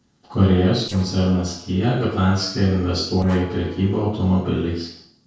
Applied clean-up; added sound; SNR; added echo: neural separator model SepFormer DNS4.